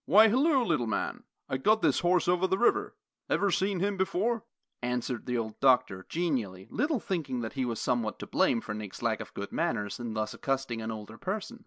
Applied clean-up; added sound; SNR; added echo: none; none; none; none.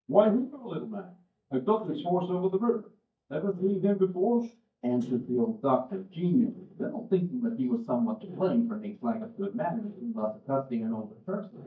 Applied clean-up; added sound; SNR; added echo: neural mask model DeepFilterNet 3.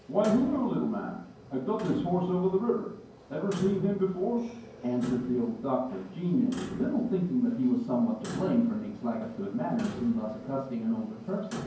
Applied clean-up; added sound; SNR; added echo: none; Clock; 14 dB; reverberation time 0.9 s.